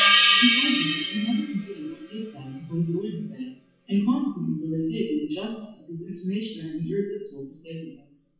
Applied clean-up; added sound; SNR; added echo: classical method WPE with log-MMSE.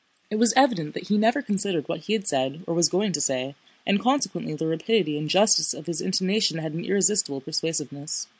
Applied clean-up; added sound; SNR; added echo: none; none; none; none.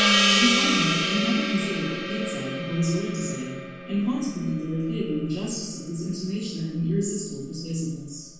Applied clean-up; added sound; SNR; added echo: none; Gong; 0 dB; reverberation time 1.2 s.